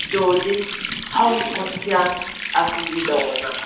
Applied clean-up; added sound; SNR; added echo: none; Water tap, faucet; 7 dB; reverberation time 0.8 s.